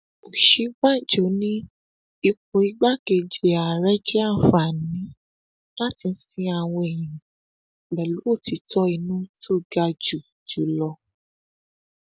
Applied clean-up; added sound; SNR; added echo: none; none; none; none.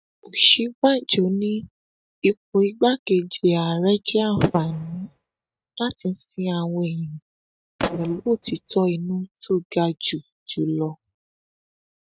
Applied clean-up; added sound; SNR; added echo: neural mask model RNNoise.